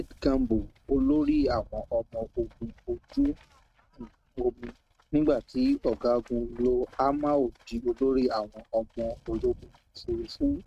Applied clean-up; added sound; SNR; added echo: neural mask model RNNoise.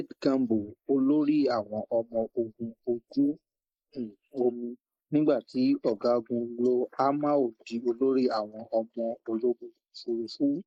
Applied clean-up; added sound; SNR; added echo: neural mask model Resemble Enhance denoiser.